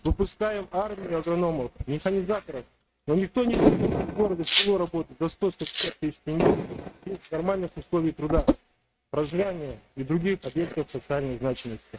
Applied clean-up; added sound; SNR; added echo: neural mask model RNNoise.